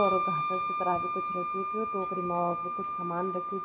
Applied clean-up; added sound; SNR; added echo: none; Wind instrument, woodwind instrument; -1 dB; reverberation time 0.8 s.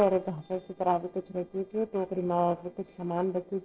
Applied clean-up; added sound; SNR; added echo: neural separator model SepFormer DNS4.